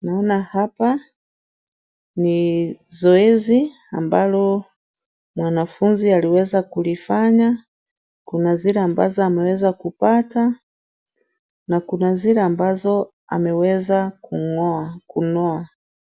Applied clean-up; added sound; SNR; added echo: none; none; none; none.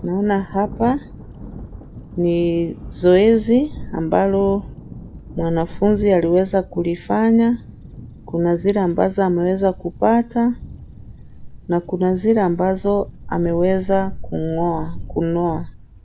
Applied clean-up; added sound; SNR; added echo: none; Thunder; 13 dB; none.